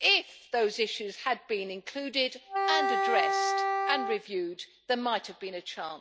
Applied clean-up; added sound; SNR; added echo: none; Wind instrument, woodwind instrument; -2 dB; none.